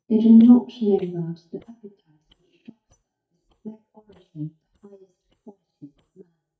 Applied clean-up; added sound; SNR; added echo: neural mask model DeepFilterNet 3.